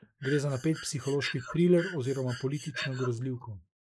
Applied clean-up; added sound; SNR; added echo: neural mask model Resemble Enhance denoiser.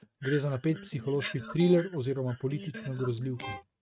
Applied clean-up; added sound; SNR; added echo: neural mask model RNNoise.